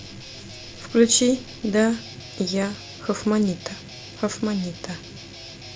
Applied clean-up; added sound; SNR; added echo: none; Guitar; 16 dB; none.